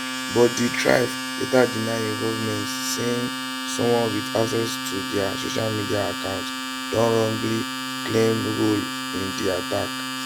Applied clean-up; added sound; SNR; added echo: none; Domestic sounds, home sounds; 4 dB; none.